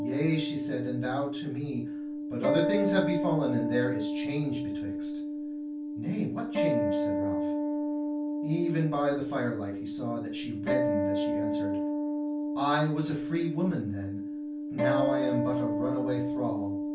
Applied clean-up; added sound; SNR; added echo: none; Acoustic guitar; -2 dB; reverberation time 0.3 s.